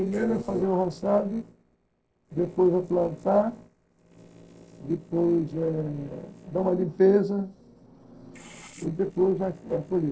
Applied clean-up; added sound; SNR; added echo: neural separator model SepFormer DNS4.